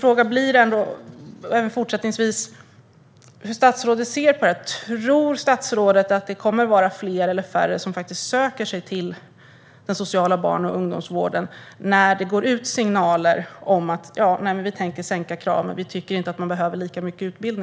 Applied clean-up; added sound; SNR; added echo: none; none; none; none.